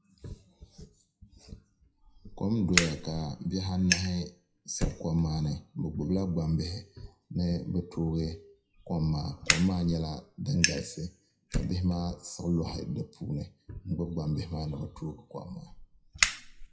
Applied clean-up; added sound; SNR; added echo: classical method WPE with log-MMSE.